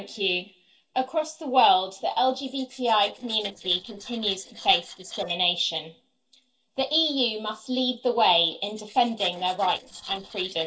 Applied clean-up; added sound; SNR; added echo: neural separator model SepFormer DNS4.